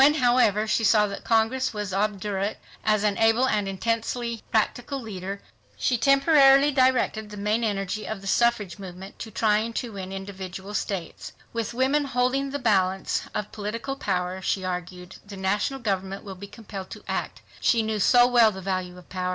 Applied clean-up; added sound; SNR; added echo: none; none; none; none.